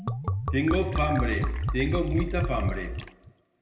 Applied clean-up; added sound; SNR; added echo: none; Liquid; 0 dB; reverberation time 0.8 s.